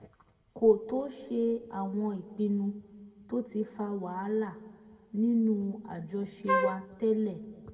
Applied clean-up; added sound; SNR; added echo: none; Wind instrument, woodwind instrument; -1 dB; reverberation time 1.5 s.